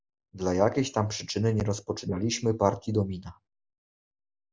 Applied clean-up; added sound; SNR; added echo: neural mask model Resemble Enhance denoiser.